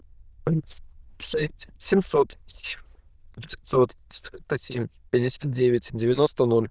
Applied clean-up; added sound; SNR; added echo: neural diffusion model UNIVERSE++.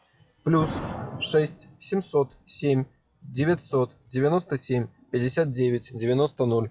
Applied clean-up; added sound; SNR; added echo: classical method log-MMSE.